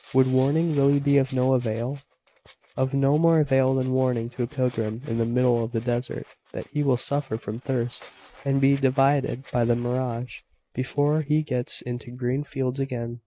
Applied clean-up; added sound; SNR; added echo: neural mask model RNNoise.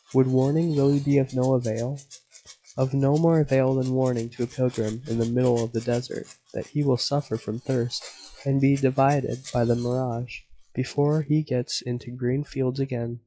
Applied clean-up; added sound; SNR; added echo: classical method log-MMSE.